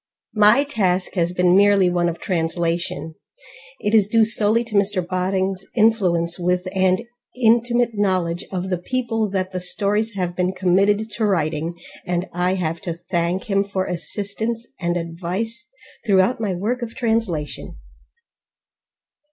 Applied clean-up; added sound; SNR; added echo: none; none; none; none.